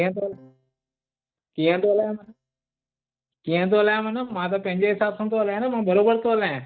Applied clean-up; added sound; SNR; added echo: neural mask model DeepFilterNet 3.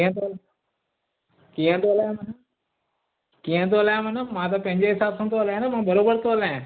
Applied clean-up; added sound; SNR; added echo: none; none; none; none.